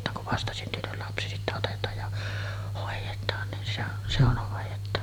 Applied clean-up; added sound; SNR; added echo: none; none; none; none.